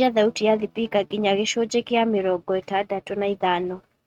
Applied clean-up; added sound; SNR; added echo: neural mask model RNNoise.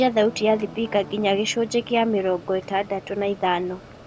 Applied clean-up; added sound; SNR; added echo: none; Mechanisms + Guitar; 18 dB; none.